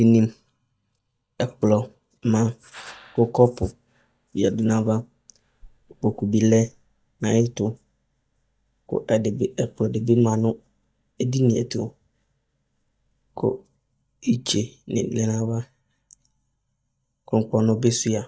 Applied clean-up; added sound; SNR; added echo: neural mask model DeepFilterNet 3.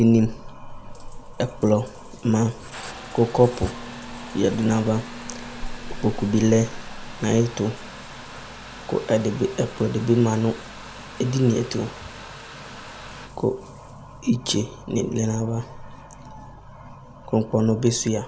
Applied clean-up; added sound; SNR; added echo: none; Writing + Trickle, dribble / Bathtub (filling or washing) / Water tap, faucet; 14 dB; none.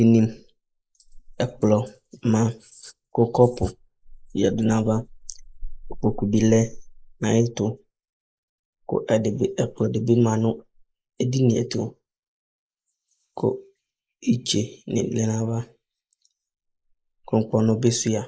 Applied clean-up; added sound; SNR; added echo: neural mask model Resemble Enhance denoiser.